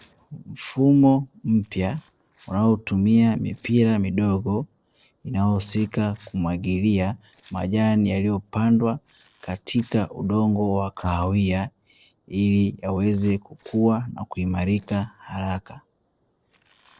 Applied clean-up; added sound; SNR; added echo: neural separator model SepFormer DNS4.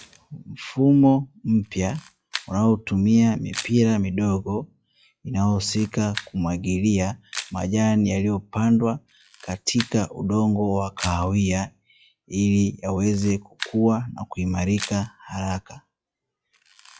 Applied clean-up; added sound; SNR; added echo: classical method log-MMSE.